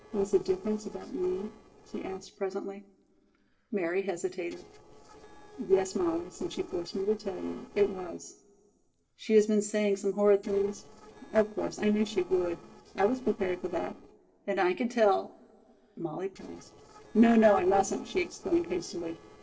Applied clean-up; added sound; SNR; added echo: neural separator model SepFormer DNS4.